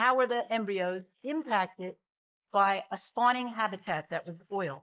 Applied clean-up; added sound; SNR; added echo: neural mask model Resemble Enhance denoiser.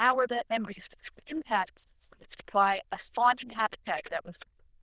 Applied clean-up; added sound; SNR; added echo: neural diffusion model UNIVERSE++.